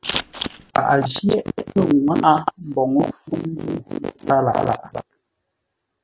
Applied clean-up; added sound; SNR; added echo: none; Scissors; 7 dB; none.